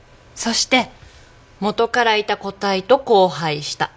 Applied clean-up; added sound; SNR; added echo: none; none; none; none.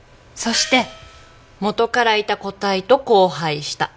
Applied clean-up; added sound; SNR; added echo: none; Gong; 14 dB; none.